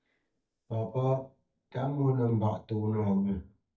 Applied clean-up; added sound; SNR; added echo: neural mask model DeepFilterNet 3.